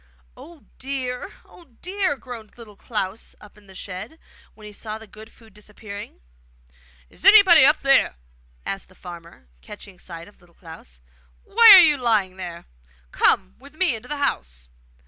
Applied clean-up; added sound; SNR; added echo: none; none; none; none.